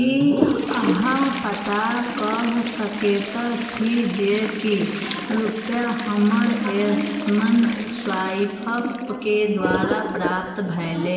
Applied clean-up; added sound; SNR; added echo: none; Toilet flush; 8 dB; reverberation time 2.6 s.